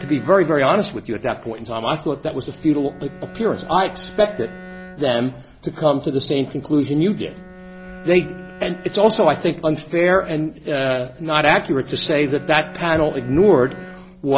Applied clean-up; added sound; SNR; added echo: none; Bowed string instrument; 20 dB; none.